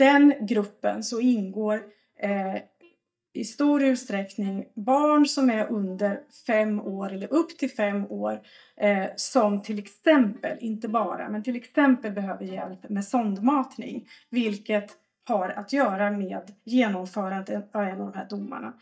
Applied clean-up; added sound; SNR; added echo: neural mask model DeepFilterNet 3.